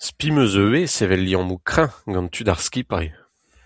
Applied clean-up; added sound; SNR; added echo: none; none; none; none.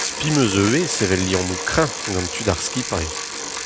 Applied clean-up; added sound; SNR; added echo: none; Bicycle; 6 dB; none.